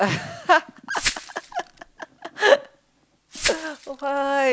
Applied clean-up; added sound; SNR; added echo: none; Glass; 8 dB; none.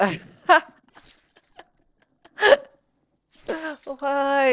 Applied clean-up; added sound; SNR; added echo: neural separator model SepFormer DNS4.